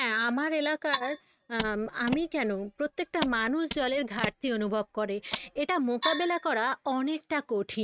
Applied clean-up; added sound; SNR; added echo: neural mask model RNNoise.